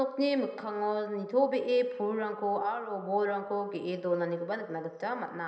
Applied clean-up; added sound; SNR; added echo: none; none; none; reverberation time 0.9 s.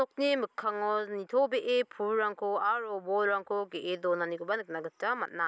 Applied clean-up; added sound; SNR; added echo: none; none; none; none.